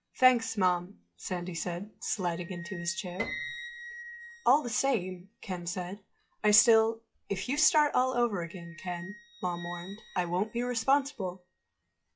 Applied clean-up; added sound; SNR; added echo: classical method log-MMSE.